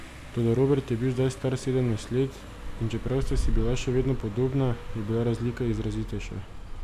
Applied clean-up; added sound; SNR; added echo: none; Car passing by; 5 dB; none.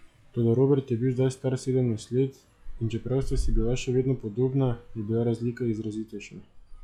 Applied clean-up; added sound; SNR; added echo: classical method log-MMSE.